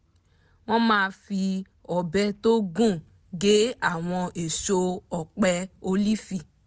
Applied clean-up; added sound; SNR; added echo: none; none; none; none.